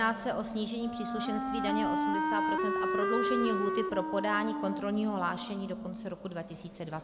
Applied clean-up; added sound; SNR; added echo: none; Wind instrument, woodwind instrument; 0 dB; none.